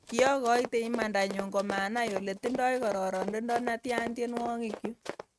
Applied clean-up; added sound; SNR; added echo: neural mask model RNNoise.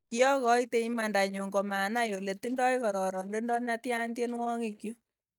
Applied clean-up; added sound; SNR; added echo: neural mask model DeepFilterNet 3.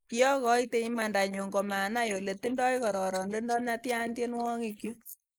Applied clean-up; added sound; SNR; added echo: neural mask model Resemble Enhance denoiser.